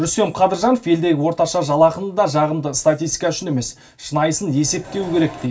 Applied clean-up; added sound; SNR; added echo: none; none; none; reverberation time 0.2 s.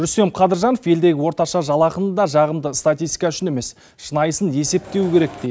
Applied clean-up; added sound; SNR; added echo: none; none; none; none.